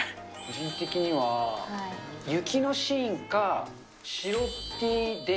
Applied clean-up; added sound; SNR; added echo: none; none; none; none.